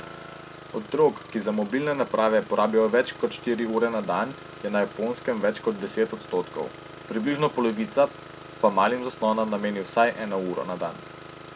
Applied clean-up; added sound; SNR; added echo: none; Engine starting; 17 dB; none.